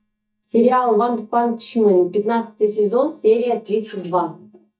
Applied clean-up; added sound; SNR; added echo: neural mask model DeepFilterNet 3.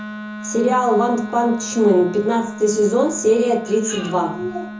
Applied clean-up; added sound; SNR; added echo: none; Wind instrument, woodwind instrument; 13 dB; reverberation time 0.6 s.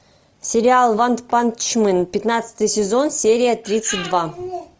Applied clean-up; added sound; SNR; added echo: none; none; none; none.